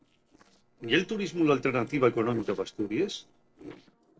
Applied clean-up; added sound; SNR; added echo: neural separator model SepFormer DNS4.